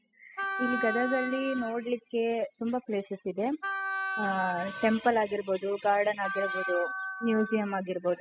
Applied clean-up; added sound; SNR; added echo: classical method spectral subtraction.